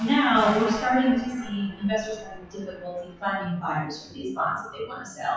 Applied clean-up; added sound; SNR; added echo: classical method WPE with log-MMSE.